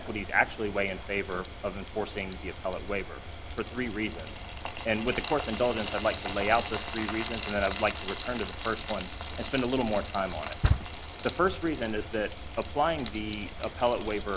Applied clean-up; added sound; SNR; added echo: none; Frying (food); 3 dB; none.